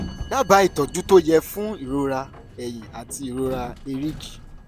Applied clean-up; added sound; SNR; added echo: none; Sliding door; 15 dB; none.